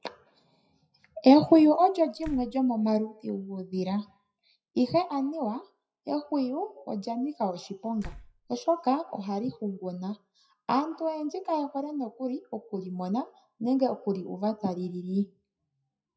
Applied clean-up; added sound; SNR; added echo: classical method WPE with log-MMSE.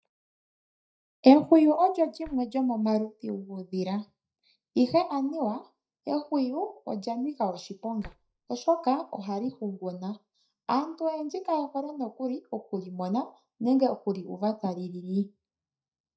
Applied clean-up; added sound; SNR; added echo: neural mask model DeepFilterNet 3.